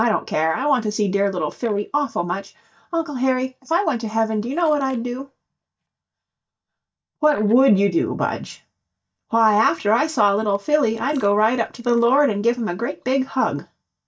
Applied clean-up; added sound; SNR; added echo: neural mask model DeepFilterNet 3.